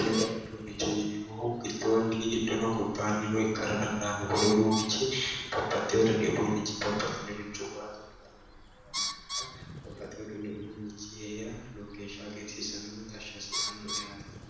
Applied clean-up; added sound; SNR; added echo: none; Bird; 11 dB; reverberation time 1.1 s.